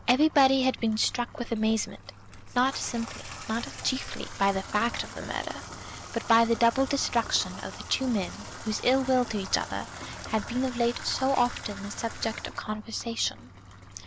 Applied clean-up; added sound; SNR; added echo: none; Bathtub (filling or washing) / Water tap, faucet; 13 dB; none.